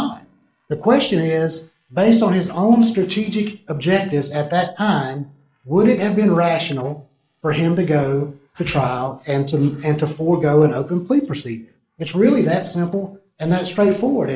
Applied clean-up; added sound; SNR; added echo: neural mask model Resemble Enhance denoiser.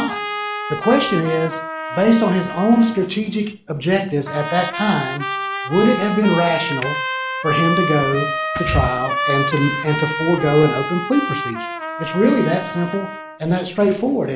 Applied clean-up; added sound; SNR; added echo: none; Trumpet; 6 dB; none.